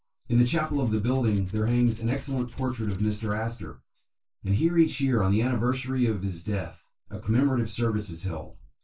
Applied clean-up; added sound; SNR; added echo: none; Tools; 15 dB; reverberation time 0.2 s.